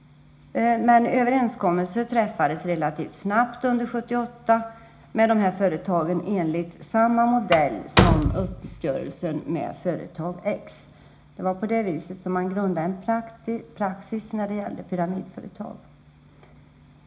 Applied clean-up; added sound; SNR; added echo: none; Slam; -2 dB; reverberation time 0.4 s.